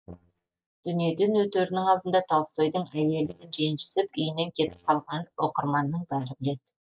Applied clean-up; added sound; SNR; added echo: neural mask model DeepFilterNet 3.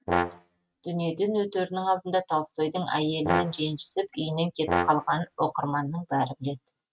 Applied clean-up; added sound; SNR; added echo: neural mask model RNNoise.